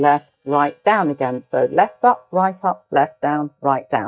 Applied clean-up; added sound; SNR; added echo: neural mask model DeepFilterNet 3.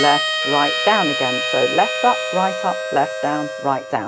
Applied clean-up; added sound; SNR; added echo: none; Harmonica; 3 dB; none.